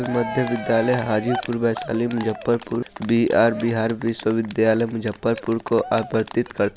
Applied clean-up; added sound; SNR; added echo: none; Cheering; 13 dB; none.